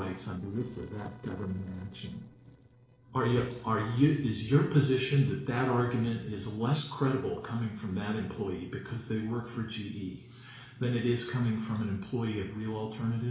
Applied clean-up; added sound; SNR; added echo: neural separator model SepFormer DNS4.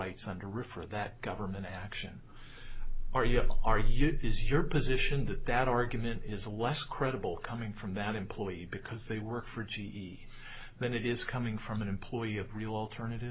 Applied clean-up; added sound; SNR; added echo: none; none; none; none.